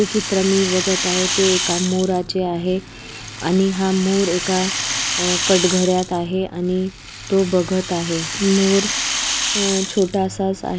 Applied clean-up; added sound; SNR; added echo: none; Rattle (instrument); 5 dB; none.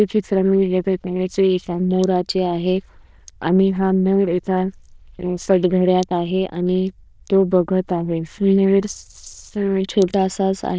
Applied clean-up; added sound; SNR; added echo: neural diffusion model UNIVERSE++.